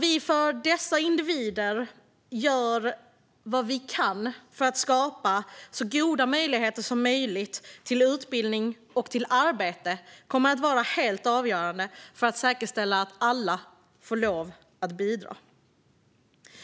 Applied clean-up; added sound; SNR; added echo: none; none; none; none.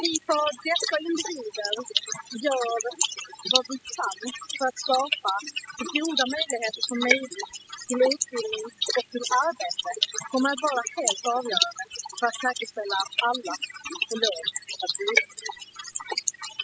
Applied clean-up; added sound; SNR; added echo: classical method spectral subtraction.